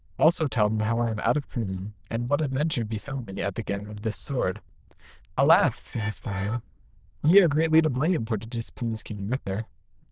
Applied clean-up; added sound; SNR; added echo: neural diffusion model UNIVERSE++.